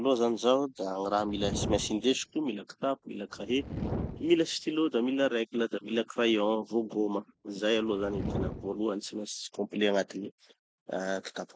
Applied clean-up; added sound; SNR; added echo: none; Fire; 9 dB; none.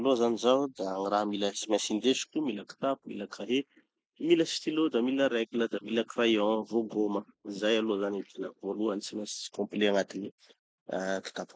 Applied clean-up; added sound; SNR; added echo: neural mask model Resemble Enhance denoiser.